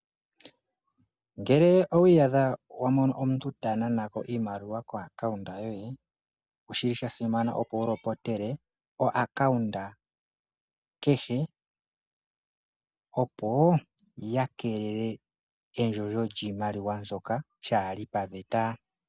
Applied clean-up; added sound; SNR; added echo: none; none; none; none.